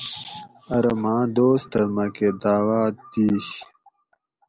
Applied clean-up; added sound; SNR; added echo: none; none; none; none.